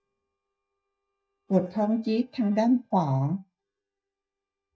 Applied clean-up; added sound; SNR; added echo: neural mask model DeepFilterNet 3.